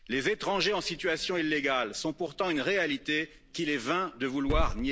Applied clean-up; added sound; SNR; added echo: none; Growling / Hiss; 9 dB; none.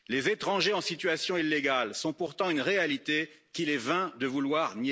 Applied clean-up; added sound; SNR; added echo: none; none; none; none.